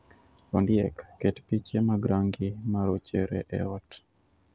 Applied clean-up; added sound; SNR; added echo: none; none; none; none.